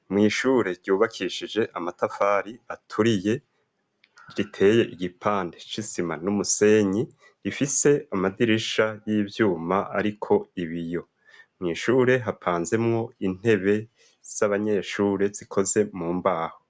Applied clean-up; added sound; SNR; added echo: none; none; none; none.